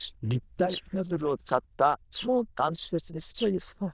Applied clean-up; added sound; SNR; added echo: neural diffusion model UNIVERSE++.